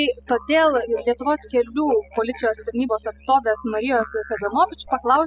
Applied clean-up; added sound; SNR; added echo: classical method spectral subtraction.